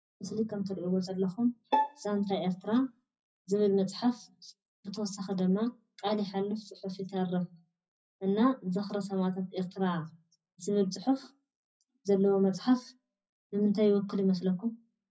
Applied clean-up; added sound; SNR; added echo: classical method WPE with log-MMSE.